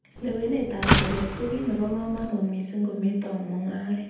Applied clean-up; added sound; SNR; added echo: none; Slam; -1 dB; reverberation time 0.8 s.